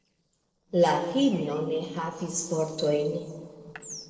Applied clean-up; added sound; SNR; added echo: neural separator model SepFormer DNS4.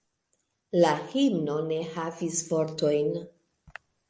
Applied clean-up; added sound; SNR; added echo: none; none; none; none.